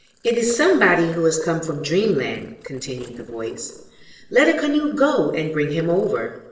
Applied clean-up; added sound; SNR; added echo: neural separator model SepFormer DNS4.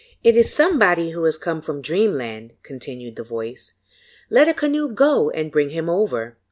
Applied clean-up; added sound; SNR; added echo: none; none; none; none.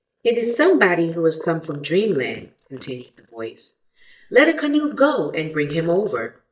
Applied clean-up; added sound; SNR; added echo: neural mask model DeepFilterNet 3.